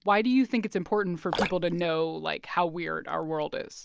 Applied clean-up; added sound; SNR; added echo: none; Drip; 10 dB; none.